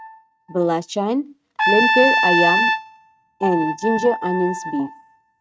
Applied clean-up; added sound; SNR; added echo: neural mask model RNNoise.